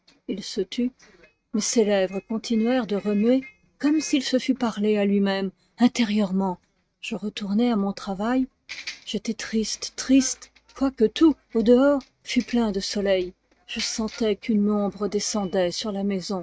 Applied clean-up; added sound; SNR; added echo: neural mask model RNNoise.